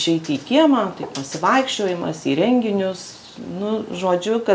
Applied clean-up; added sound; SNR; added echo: none; none; none; none.